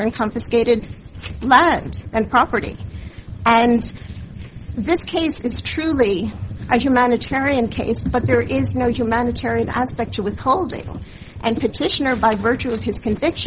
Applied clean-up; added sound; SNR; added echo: none; none; none; none.